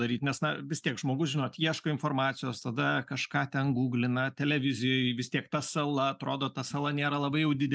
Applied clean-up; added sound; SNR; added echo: none; none; none; none.